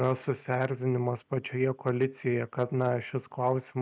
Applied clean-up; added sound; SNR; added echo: none; none; none; none.